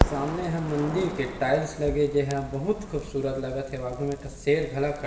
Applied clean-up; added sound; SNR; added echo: none; Crackle; 6 dB; reverberation time 1.3 s.